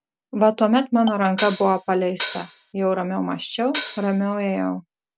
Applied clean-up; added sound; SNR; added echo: none; Hi-hat; 11 dB; none.